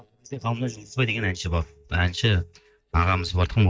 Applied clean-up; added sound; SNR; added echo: neural mask model DeepFilterNet 3.